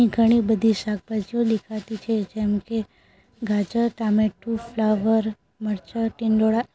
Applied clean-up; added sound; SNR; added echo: none; none; none; none.